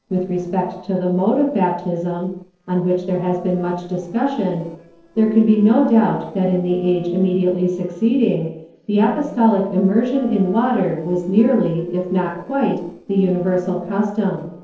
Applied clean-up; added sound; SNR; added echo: neural separator model SepFormer DNS4.